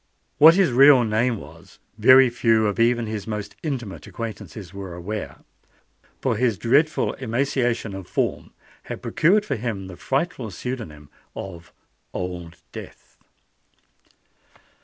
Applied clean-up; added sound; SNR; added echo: none; none; none; none.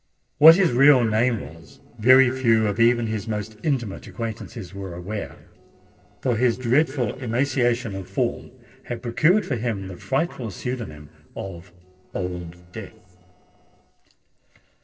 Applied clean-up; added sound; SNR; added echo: neural separator model SepFormer DNS4.